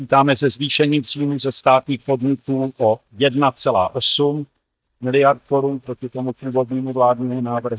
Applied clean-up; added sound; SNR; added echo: neural mask model DeepFilterNet 3.